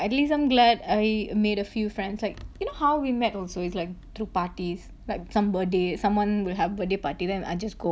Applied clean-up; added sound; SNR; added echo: none; none; none; none.